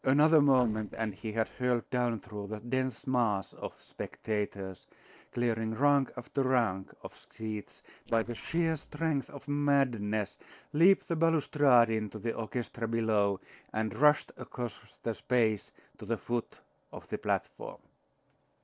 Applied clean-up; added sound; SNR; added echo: neural separator model SepFormer DNS4.